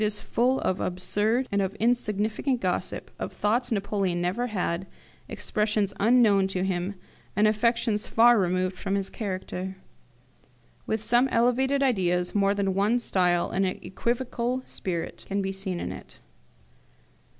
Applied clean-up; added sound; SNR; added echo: none; none; none; none.